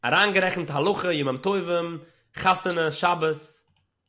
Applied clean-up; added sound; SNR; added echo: none; Chink, clink; 12 dB; none.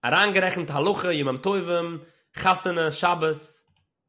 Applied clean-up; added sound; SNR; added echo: none; none; none; none.